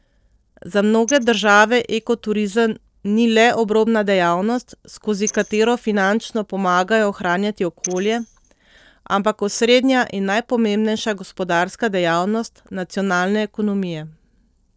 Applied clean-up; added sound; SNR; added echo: neural separator model SepFormer DNS4.